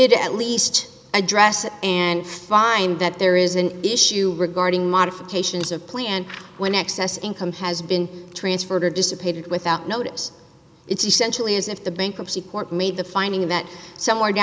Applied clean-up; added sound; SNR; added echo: none; none; none; none.